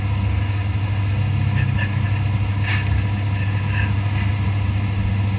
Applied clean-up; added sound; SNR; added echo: none; none; none; reverberation time 0.2 s.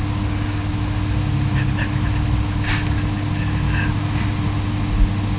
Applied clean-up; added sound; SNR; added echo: none; none; none; none.